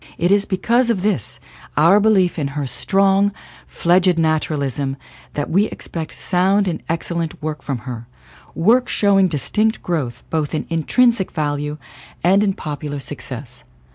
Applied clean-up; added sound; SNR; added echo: none; none; none; none.